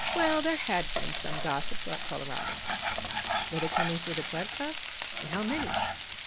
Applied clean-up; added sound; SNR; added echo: none; Frying (food); -4 dB; none.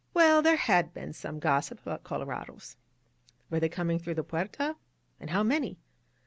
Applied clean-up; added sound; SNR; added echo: none; none; none; none.